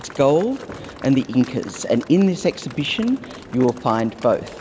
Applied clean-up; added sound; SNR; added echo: none; Thunder + Applause / Crowd; 19 dB; none.